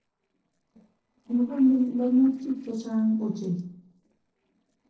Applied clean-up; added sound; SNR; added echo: neural separator model SepFormer DNS4.